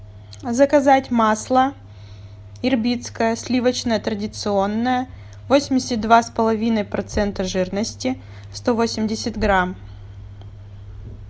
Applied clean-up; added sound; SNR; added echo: none; none; none; none.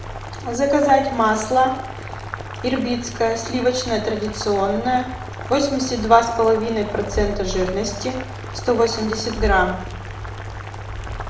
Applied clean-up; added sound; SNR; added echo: none; Boiling; 14 dB; reverberation time 0.6 s.